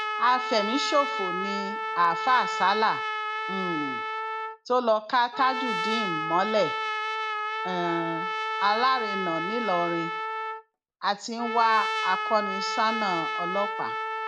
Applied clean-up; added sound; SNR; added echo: none; Trumpet; 3 dB; none.